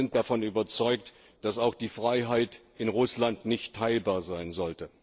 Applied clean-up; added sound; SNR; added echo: neural separator model SepFormer DNS4.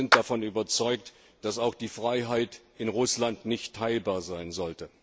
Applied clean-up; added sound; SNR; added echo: none; Clapping; 0 dB; none.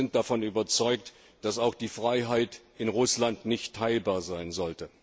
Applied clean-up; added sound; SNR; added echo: none; none; none; none.